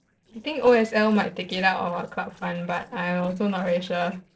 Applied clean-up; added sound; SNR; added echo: neural separator model SepFormer DNS4.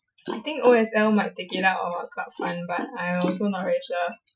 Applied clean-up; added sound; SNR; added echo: classical method Wiener filter.